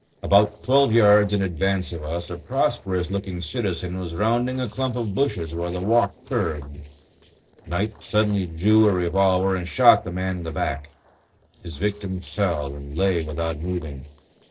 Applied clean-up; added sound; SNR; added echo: neural separator model SepFormer DNS4.